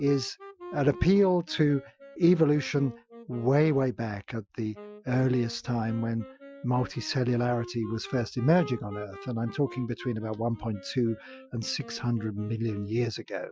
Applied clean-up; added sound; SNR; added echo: classical method Wiener filter.